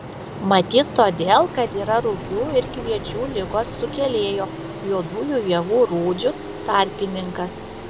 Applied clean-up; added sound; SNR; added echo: none; Engine; 10 dB; none.